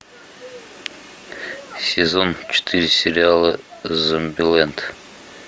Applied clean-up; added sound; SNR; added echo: none; none; none; none.